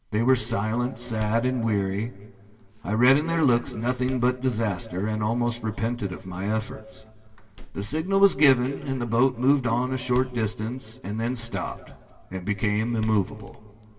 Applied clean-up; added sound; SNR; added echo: none; Door; 20 dB; reverberation time 2.0 s.